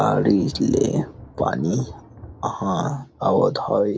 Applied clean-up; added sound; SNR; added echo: none; Thunder; 18 dB; none.